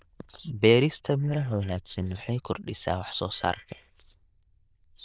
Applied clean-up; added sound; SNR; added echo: neural diffusion model UNIVERSE++.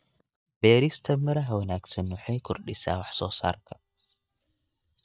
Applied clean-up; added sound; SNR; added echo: neural mask model DeepFilterNet 3.